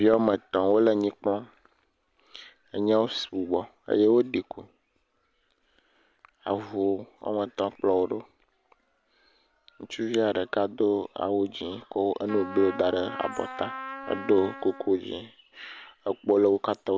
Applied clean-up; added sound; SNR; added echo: none; Trumpet; 12 dB; none.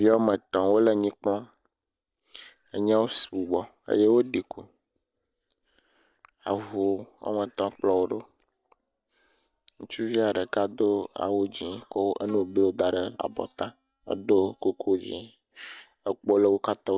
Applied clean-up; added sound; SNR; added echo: neural mask model DeepFilterNet 3.